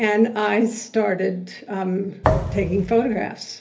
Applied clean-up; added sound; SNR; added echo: none; Thump, thud; 3 dB; reverberation time 0.3 s.